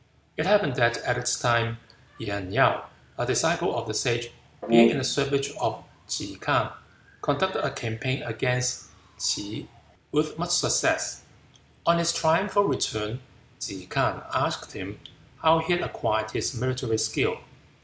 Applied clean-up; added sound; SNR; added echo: none; Brass instrument; -2 dB; none.